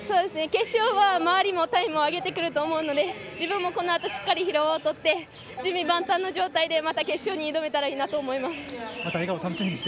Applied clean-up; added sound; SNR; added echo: none; Bird vocalization, bird call, bird song + Telephone; 17 dB; none.